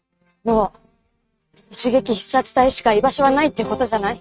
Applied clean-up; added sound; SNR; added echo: neural mask model RNNoise.